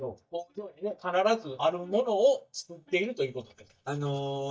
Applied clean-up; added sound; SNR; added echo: neural mask model DeepFilterNet 3.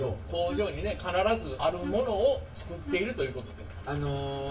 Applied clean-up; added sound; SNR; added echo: none; Wind instrument, woodwind instrument; 11 dB; reverberation time 0.3 s.